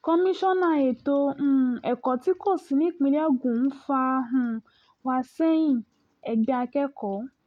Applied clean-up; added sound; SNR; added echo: none; none; none; none.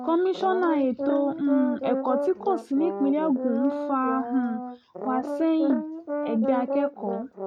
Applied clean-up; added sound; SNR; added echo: none; Brass instrument; 5 dB; none.